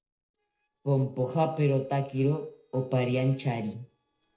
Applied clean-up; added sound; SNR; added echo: neural separator model SepFormer DNS4.